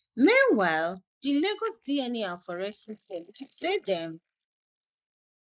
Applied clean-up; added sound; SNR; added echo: neural mask model Resemble Enhance denoiser.